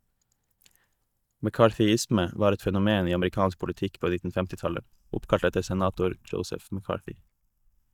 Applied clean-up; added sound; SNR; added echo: neural mask model DeepFilterNet 3.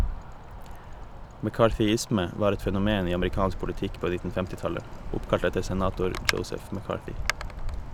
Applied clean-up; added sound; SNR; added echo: none; Wind; 5 dB; none.